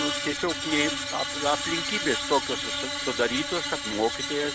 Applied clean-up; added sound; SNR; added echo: none; Screech; 2 dB; none.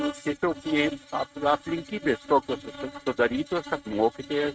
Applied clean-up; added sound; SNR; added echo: neural mask model RNNoise.